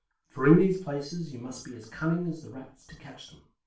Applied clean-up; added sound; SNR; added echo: none; none; none; reverberation time 0.3 s.